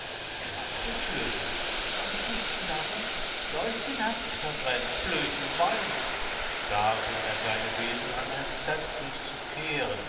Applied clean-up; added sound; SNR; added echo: none; Boiling; -4 dB; reverberation time 2.7 s.